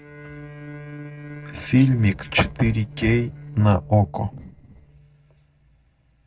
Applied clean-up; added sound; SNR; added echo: neural separator model SepFormer DNS4.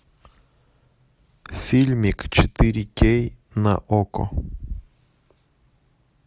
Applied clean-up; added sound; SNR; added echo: none; none; none; none.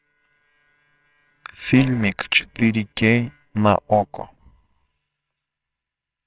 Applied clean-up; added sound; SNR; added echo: neural separator model SepFormer WHAMR!.